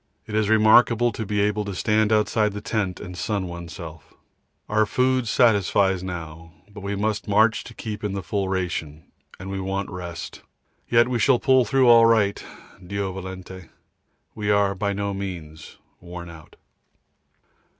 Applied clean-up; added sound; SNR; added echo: none; none; none; none.